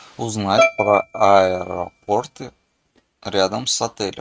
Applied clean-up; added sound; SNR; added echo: neural mask model RNNoise.